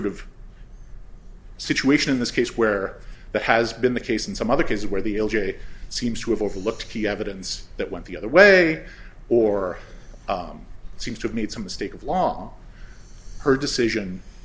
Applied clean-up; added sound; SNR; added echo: none; none; none; none.